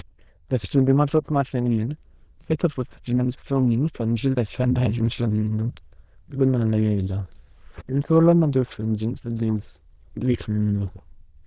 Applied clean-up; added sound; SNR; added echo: neural diffusion model UNIVERSE++.